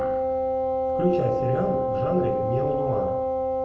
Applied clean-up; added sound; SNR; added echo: none; Wind instrument, woodwind instrument; -4 dB; reverberation time 0.7 s.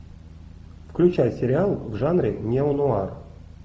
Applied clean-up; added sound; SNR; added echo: none; none; none; none.